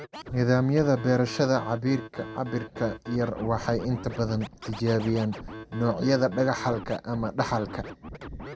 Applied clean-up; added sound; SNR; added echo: none; Scratching (performance technique); 13 dB; none.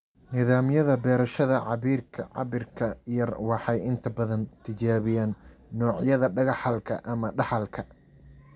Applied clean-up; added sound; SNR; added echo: none; none; none; none.